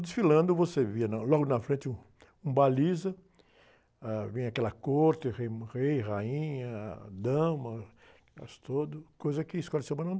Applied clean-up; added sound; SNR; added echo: none; none; none; none.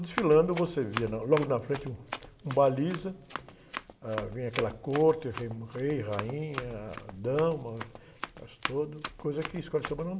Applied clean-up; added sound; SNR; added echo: none; Run; 11 dB; reverberation time 1.1 s.